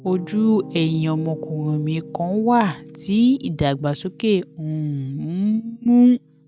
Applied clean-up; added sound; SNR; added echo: none; Piano; 18 dB; none.